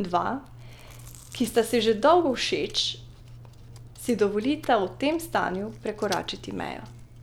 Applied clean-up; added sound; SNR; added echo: none; Chewing, mastication; 17 dB; none.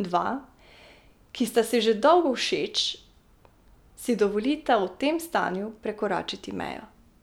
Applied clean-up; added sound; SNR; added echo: none; none; none; none.